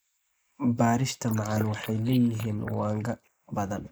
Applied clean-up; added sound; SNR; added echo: neural mask model Resemble Enhance denoiser.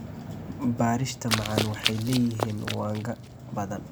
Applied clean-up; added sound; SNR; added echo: none; Run; 4 dB; none.